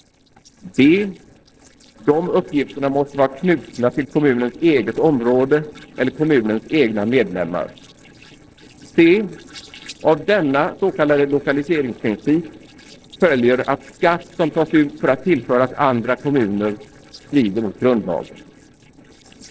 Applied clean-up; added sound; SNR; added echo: neural separator model SepFormer DNS4.